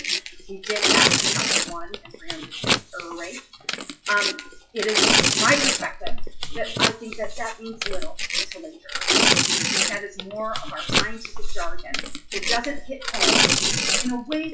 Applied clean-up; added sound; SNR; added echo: classical method WPE with log-MMSE.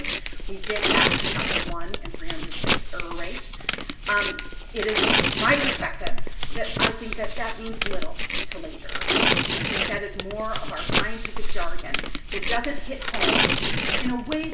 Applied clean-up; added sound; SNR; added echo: none; Tearing; 0 dB; reverberation time 0.3 s.